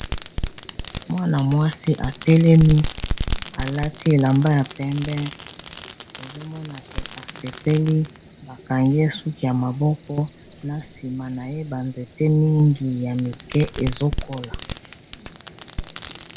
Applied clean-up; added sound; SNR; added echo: none; Cricket + Fireworks; 6 dB; none.